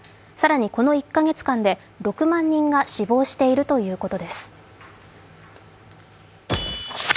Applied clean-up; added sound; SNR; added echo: none; none; none; none.